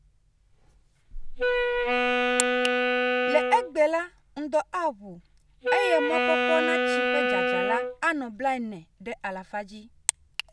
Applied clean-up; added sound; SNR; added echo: none; Wind instrument, woodwind instrument; -4 dB; none.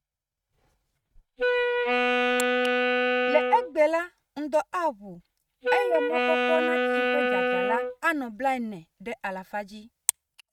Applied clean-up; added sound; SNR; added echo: neural mask model RNNoise.